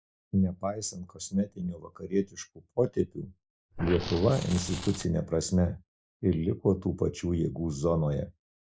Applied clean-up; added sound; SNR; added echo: neural mask model Resemble Enhance denoiser.